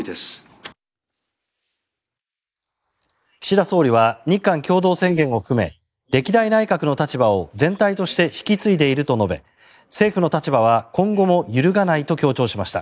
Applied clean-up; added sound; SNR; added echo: neural mask model Resemble Enhance denoiser.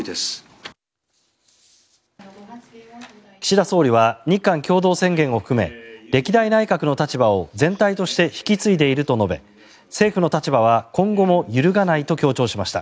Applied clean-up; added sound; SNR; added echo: none; none; none; none.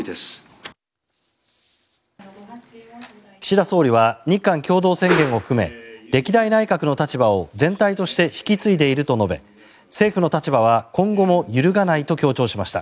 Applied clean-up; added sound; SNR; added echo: none; Whoosh, swoosh, swish; 6 dB; none.